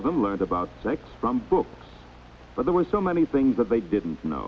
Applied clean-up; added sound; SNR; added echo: none; none; none; none.